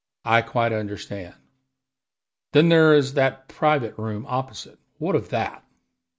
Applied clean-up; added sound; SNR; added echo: none; none; none; none.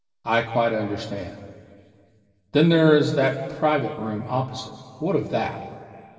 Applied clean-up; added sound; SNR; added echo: none; none; none; reverberation time 2.6 s.